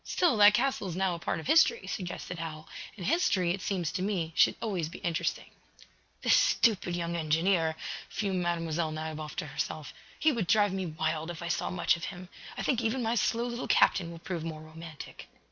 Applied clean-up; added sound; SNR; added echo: none; none; none; none.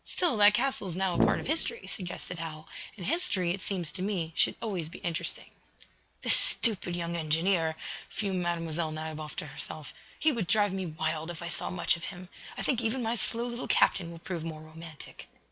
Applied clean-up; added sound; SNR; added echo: none; Brass instrument; -1 dB; none.